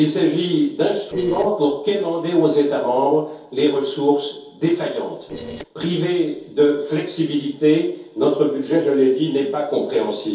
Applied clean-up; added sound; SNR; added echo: neural separator model SepFormer DNS4.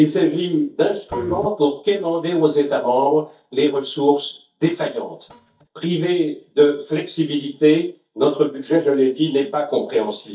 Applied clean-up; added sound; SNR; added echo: neural mask model DeepFilterNet 3.